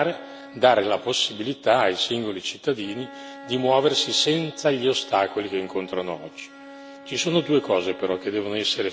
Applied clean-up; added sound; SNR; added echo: none; Bowed string instrument; 19 dB; none.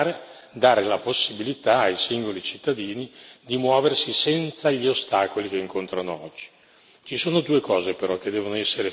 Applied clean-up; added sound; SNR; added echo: none; none; none; none.